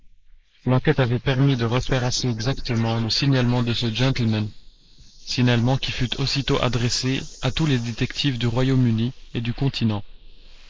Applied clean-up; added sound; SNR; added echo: neural mask model Resemble Enhance denoiser.